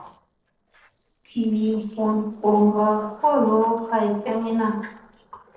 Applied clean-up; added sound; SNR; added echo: neural separator model SepFormer DNS4.